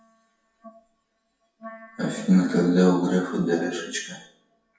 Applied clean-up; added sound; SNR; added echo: classical method WPE with log-MMSE.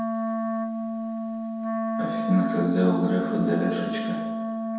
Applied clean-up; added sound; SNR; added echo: none; Wind instrument, woodwind instrument; 1 dB; reverberation time 1.1 s.